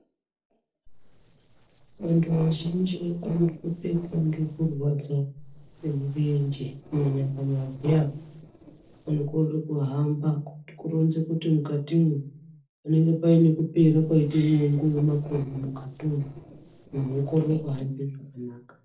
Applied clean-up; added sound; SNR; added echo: neural separator model SepFormer DNS4.